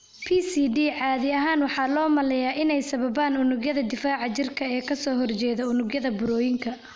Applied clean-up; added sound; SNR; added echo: none; none; none; none.